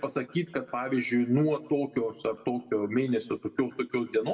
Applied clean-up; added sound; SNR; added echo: none; none; none; reverberation time 1.3 s.